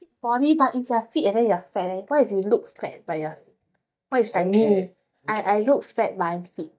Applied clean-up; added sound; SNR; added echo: neural mask model DeepFilterNet 3.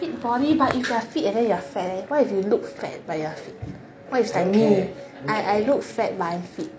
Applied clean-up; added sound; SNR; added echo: none; Guitar; 19 dB; none.